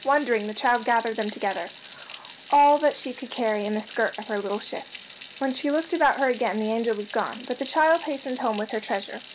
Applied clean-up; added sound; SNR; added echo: none; Sink (filling or washing) / Water tap, faucet; 12 dB; none.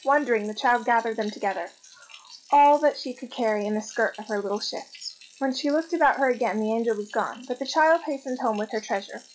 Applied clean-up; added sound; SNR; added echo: classical method log-MMSE.